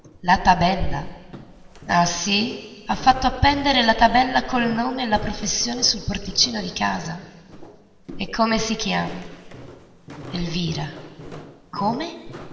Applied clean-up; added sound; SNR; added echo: none; Walk, footsteps; 18 dB; reverberation time 2.2 s.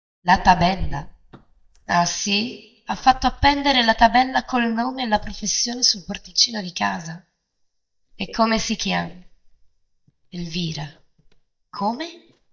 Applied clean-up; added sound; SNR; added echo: neural mask model DeepFilterNet 3.